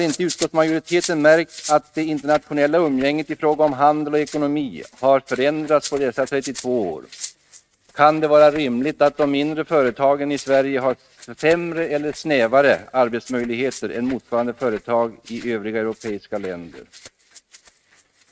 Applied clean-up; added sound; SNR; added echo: neural mask model RNNoise.